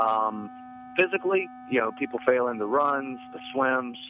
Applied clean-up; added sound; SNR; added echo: none; Wind instrument, woodwind instrument; 17 dB; none.